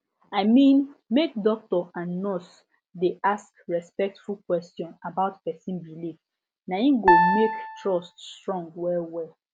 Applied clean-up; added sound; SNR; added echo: none; Piano; -3 dB; none.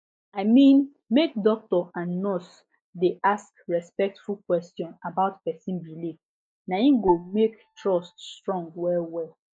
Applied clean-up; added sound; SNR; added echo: neural mask model DeepFilterNet 3.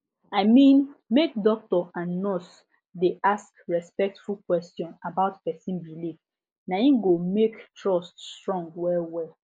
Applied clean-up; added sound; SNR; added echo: neural mask model Resemble Enhance denoiser.